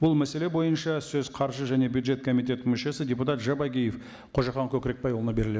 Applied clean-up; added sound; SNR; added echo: none; none; none; none.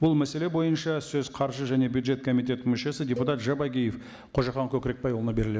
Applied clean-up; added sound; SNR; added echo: none; Cowbell; 16 dB; none.